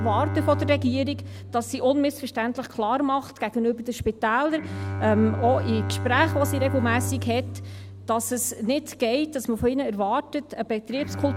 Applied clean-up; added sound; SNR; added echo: none; Bowed string instrument; 7 dB; none.